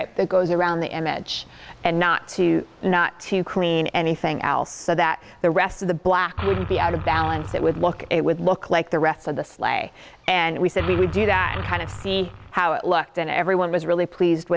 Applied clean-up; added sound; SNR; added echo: none; Engine; 9 dB; none.